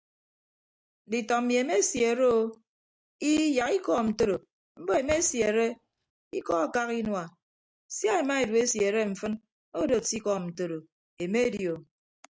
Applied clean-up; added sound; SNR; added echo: neural mask model DeepFilterNet 3.